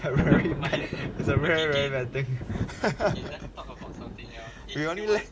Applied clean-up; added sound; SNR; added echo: none; Thunder; 2 dB; none.